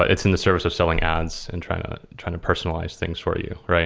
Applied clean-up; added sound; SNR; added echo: none; none; none; none.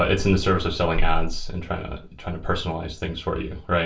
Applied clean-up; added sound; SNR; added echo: none; none; none; reverberation time 0.2 s.